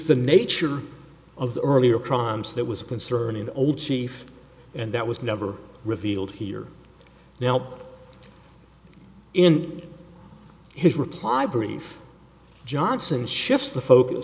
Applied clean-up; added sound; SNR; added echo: none; none; none; none.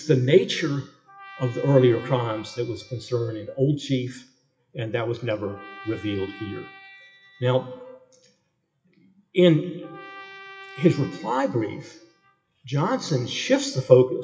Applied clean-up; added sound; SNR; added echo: classical method WPE with log-MMSE.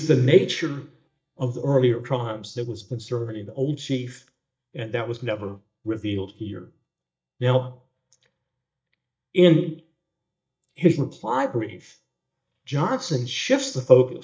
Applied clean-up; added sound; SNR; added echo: neural mask model DeepFilterNet 3.